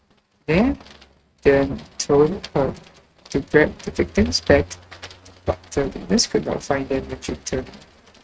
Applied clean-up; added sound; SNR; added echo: neural mask model RNNoise.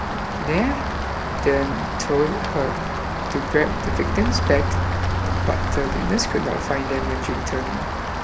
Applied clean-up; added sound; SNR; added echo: none; Livestock, farm animals, working animals + Rain; -1 dB; none.